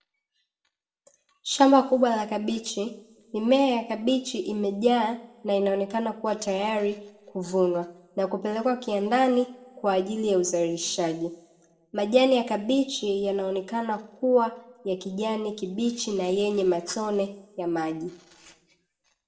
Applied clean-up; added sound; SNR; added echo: none; none; none; reverberation time 0.7 s.